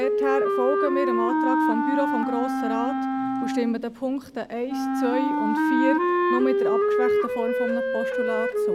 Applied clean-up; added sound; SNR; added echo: none; Wind instrument, woodwind instrument; -5 dB; none.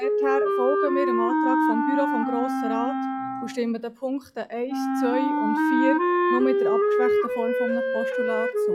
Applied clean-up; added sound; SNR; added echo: classical method log-MMSE.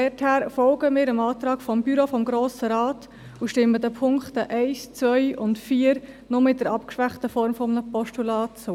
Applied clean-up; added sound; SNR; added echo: none; none; none; none.